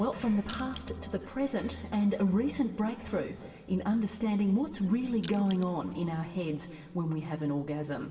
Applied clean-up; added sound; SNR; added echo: none; Crushing; 16 dB; reverberation time 2.3 s.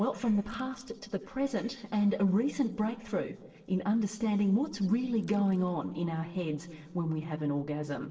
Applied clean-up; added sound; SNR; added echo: neural separator model SepFormer DNS4.